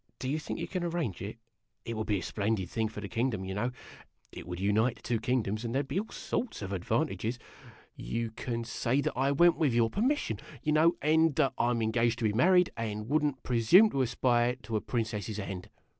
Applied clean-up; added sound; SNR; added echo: none; none; none; none.